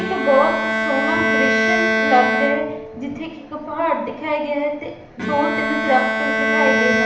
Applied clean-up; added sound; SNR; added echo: none; Bowed string instrument; -1 dB; reverberation time 0.8 s.